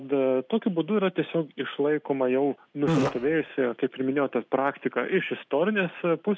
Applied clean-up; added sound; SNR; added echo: none; Fart; 1 dB; none.